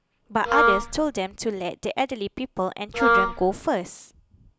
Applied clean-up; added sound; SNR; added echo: none; Wind instrument, woodwind instrument; -4 dB; none.